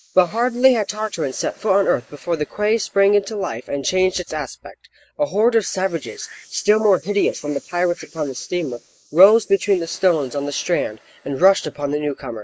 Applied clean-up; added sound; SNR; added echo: neural mask model Resemble Enhance denoiser.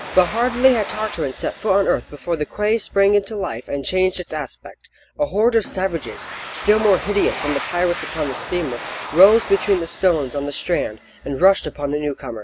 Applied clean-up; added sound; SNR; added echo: none; Domestic sounds, home sounds; 13 dB; none.